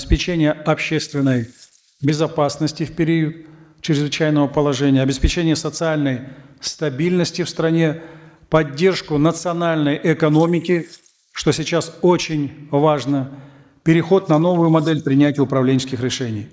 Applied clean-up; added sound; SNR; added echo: neural mask model Resemble Enhance denoiser.